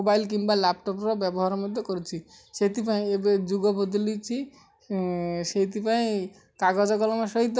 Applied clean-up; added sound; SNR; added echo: none; none; none; none.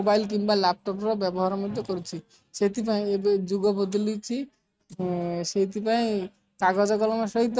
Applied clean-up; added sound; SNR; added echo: neural mask model RNNoise.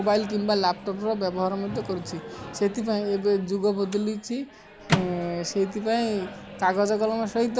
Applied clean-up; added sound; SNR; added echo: none; Microwave oven; 10 dB; none.